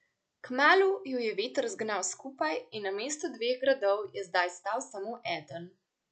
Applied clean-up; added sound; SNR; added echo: none; none; none; none.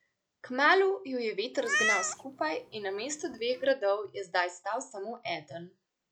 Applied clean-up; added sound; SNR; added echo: none; Meow; 3 dB; none.